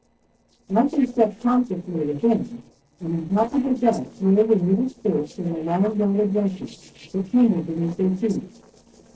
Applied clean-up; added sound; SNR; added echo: neural separator model SepFormer DNS4.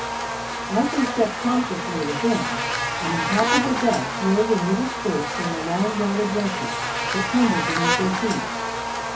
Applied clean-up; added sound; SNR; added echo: none; Buzz; 2 dB; reverberation time 0.3 s.